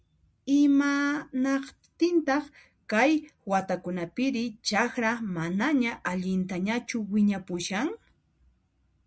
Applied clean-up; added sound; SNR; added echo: none; none; none; none.